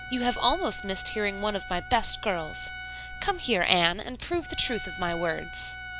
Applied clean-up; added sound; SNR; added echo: none; Trumpet; 13 dB; none.